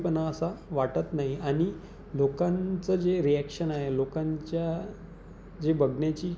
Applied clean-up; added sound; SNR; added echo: none; none; none; none.